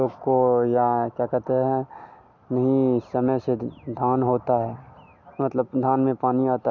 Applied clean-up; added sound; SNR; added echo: none; none; none; none.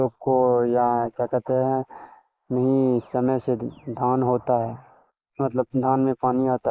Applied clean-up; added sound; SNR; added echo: neural mask model Resemble Enhance denoiser.